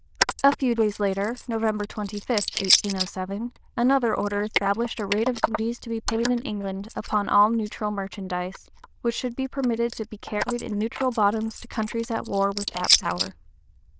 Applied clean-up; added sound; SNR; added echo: neural diffusion model UNIVERSE++.